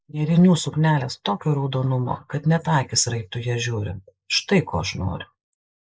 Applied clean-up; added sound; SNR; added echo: neural mask model Resemble Enhance denoiser.